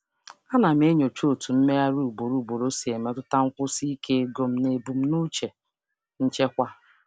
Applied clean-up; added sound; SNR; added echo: none; none; none; none.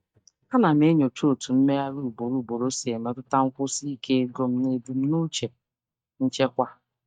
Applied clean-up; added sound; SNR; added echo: neural mask model DeepFilterNet 3.